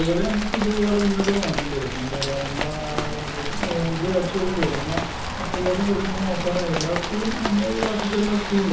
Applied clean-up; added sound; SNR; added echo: none; Rain; 3 dB; reverberation time 0.6 s.